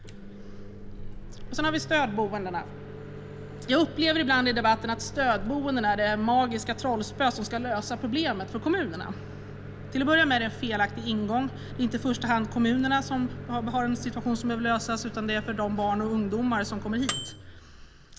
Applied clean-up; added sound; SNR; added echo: none; Microwave oven; 11 dB; none.